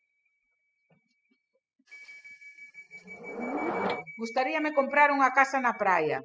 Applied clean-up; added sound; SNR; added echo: classical method spectral subtraction.